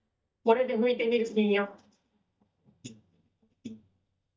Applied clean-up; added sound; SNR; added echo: neural mask model DeepFilterNet 3.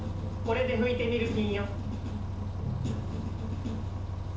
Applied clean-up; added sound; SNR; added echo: none; Bus; 1 dB; reverberation time 0.7 s.